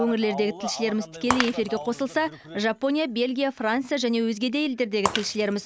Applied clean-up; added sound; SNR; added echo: none; Shatter; 10 dB; none.